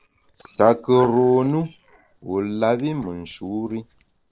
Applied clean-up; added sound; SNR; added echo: neural separator model SepFormer DNS4.